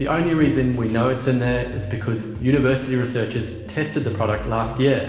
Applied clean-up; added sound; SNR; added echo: none; none; none; reverberation time 1.4 s.